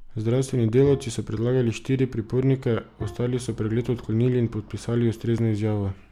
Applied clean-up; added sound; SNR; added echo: none; Bowed string instrument; 16 dB; none.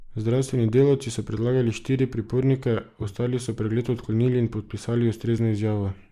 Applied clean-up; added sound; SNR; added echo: neural mask model Resemble Enhance denoiser.